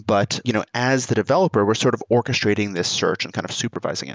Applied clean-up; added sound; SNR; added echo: none; none; none; none.